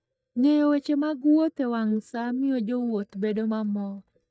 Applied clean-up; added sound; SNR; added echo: neural mask model DeepFilterNet 3.